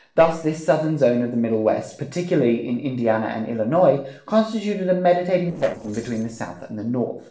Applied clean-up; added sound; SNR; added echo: neural separator model SepFormer DNS4.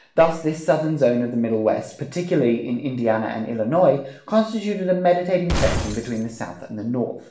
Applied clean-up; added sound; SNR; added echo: none; Glass; 4 dB; reverberation time 0.5 s.